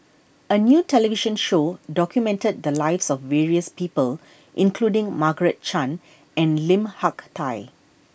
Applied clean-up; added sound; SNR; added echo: none; none; none; none.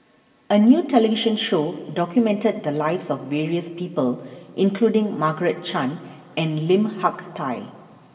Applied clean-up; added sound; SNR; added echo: none; none; none; reverberation time 1.8 s.